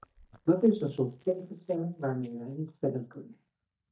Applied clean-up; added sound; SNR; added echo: neural mask model DeepFilterNet 3.